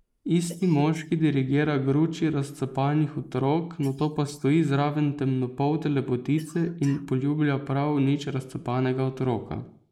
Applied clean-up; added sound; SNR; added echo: neural mask model Resemble Enhance denoiser.